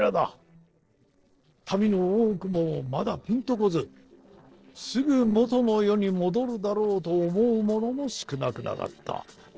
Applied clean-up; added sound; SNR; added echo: neural separator model SepFormer DNS4.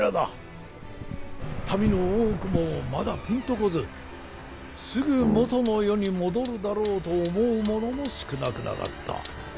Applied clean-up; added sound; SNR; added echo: none; Brass instrument + Fire; 9 dB; none.